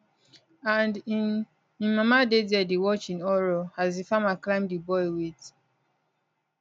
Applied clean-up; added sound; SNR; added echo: none; none; none; none.